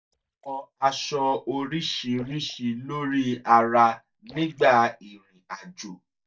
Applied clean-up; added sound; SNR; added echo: neural mask model DeepFilterNet 3.